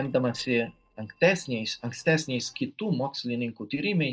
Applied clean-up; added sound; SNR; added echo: neural separator model SepFormer DNS4.